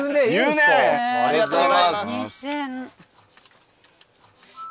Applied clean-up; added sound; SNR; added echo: none; none; none; none.